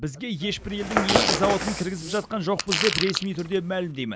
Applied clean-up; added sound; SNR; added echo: none; Bird + Fart; 0 dB; none.